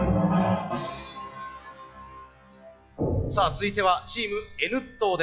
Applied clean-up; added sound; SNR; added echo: classical method log-MMSE.